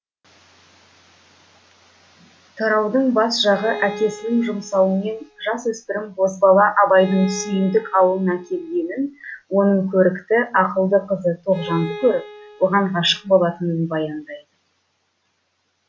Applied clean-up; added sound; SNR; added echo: none; Bowed string instrument; 16 dB; none.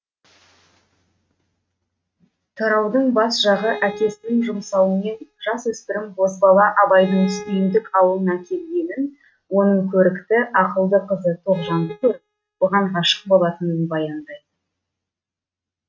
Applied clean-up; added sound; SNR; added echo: neural mask model RNNoise.